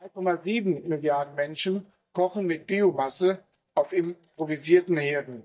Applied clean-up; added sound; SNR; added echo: neural mask model DeepFilterNet 3.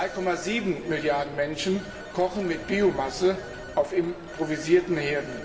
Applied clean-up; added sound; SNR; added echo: none; Telephone; 14 dB; reverberation time 2.2 s.